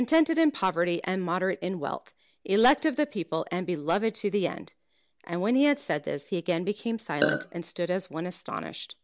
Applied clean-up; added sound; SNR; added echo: none; Burping, eructation; 0 dB; none.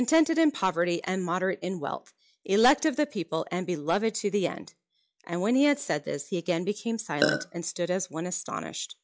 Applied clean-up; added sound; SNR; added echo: classical method log-MMSE.